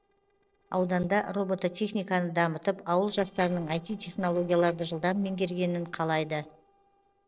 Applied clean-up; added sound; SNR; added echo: neural separator model SepFormer DNS4.